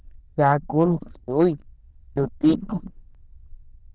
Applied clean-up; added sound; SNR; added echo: neural diffusion model UNIVERSE++.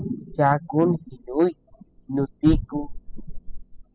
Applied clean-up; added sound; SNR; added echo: classical method spectral subtraction.